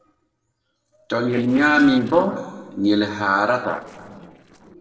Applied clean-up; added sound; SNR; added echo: neural separator model SepFormer DNS4.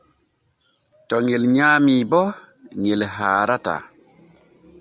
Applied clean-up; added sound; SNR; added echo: none; none; none; none.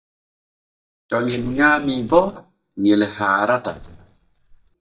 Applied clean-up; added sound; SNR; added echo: neural mask model DeepFilterNet 3.